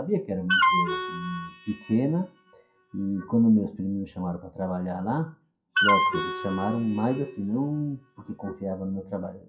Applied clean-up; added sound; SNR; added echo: classical method WPE with log-MMSE.